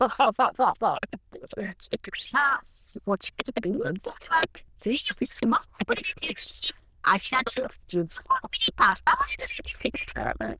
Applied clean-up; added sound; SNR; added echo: neural diffusion model UNIVERSE++.